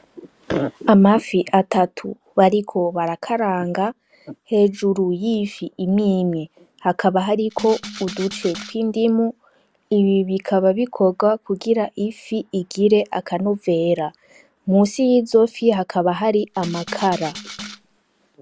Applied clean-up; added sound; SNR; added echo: none; Rattle (instrument); 15 dB; none.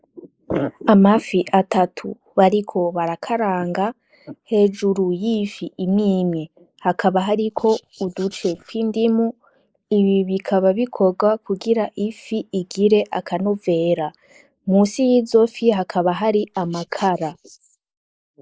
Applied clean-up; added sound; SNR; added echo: neural mask model Resemble Enhance denoiser.